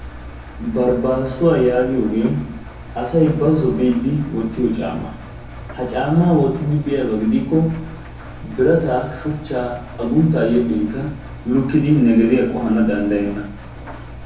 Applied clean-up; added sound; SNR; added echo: none; Engine; 15 dB; reverberation time 0.5 s.